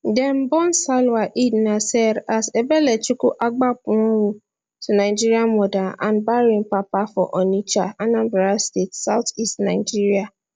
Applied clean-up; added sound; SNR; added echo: none; none; none; none.